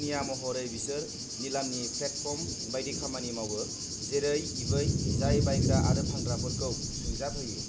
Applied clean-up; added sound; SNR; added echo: none; Thunder / Cricket; -3 dB; none.